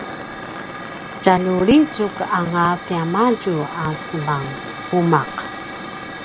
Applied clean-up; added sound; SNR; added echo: none; Hiss / Fire; 11 dB; none.